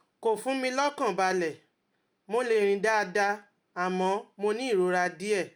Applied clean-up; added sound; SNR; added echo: none; none; none; none.